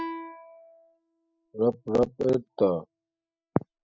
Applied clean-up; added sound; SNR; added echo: classical method spectral subtraction.